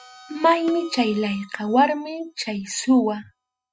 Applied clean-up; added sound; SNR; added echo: classical method spectral subtraction.